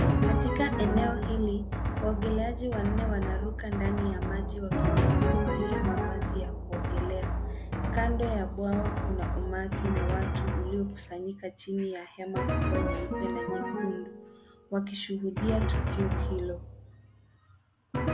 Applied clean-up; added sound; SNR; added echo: none; Drum; -5 dB; none.